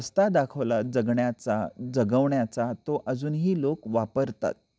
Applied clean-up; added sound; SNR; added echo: none; none; none; none.